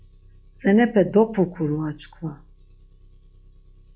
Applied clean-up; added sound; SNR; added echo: classical method log-MMSE.